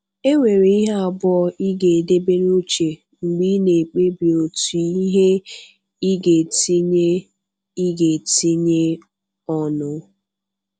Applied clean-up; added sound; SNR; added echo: none; none; none; none.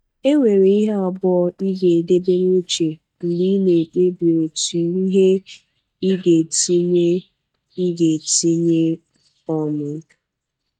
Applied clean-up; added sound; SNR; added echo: neural mask model DeepFilterNet 3.